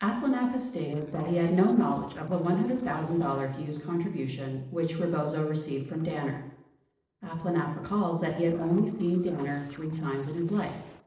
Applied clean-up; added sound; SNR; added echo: neural separator model SepFormer DNS4.